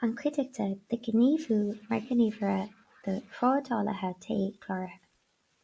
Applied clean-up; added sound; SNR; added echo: none; none; none; none.